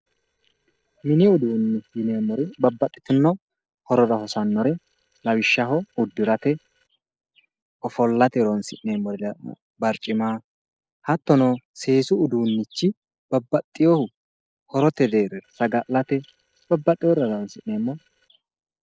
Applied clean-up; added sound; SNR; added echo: neural separator model SepFormer DNS4.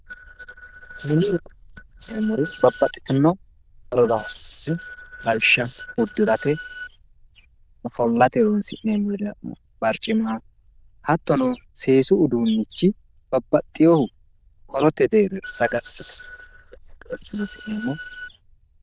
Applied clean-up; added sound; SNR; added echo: neural diffusion model UNIVERSE++.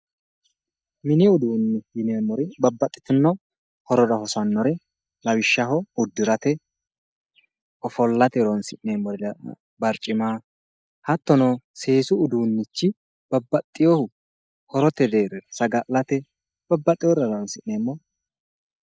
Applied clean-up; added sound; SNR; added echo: neural mask model DeepFilterNet 3.